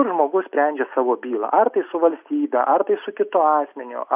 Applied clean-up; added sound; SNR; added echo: none; none; none; none.